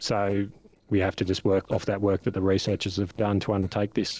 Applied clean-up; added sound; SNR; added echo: neural separator model SepFormer DNS4.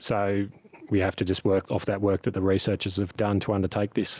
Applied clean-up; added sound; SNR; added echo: none; none; none; none.